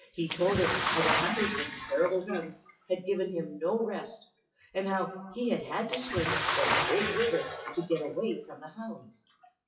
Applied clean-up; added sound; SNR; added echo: classical method WPE with log-MMSE.